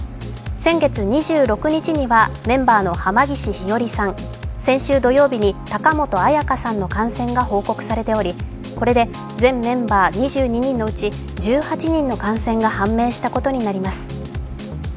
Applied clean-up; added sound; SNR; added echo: none; none; none; none.